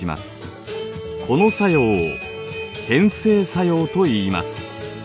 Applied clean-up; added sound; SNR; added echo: none; none; none; none.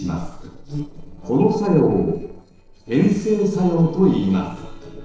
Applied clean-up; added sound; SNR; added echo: neural separator model SepFormer DNS4.